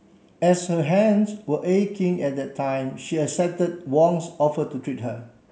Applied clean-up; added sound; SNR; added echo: none; none; none; none.